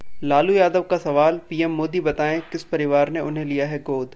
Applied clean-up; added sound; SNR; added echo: none; none; none; none.